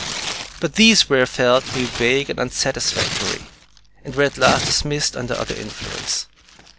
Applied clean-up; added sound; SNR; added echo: none; Tearing; 9 dB; none.